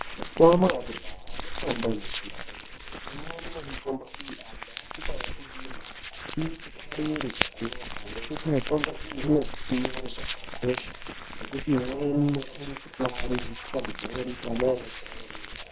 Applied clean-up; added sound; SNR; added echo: neural separator model SepFormer WHAMR!.